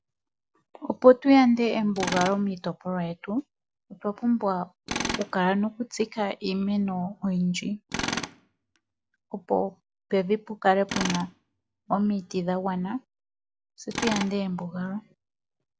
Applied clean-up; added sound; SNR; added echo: none; Tools; 12 dB; none.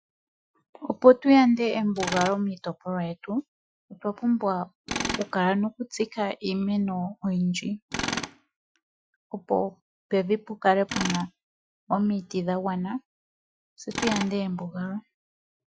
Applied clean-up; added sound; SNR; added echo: classical method Wiener filter.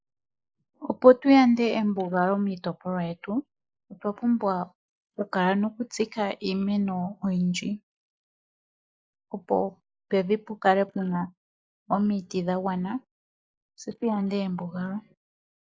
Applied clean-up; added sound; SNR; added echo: neural mask model Resemble Enhance denoiser.